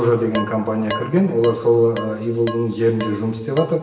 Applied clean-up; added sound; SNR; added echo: none; Dishes, pots, and pans; 13 dB; reverberation time 1.1 s.